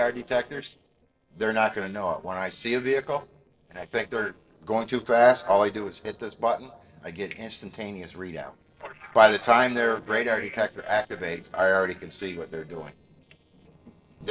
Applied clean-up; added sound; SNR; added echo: neural separator model SepFormer DNS4.